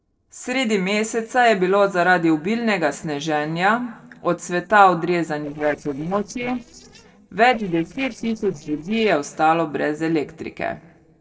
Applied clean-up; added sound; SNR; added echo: neural separator model SepFormer DNS4.